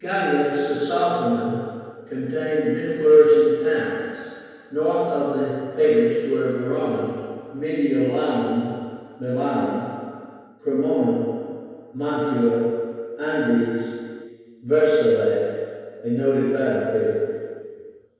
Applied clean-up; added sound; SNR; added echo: none; none; none; reverberation time 1.9 s.